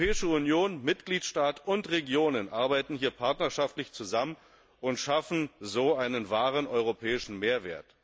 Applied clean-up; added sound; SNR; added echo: none; none; none; none.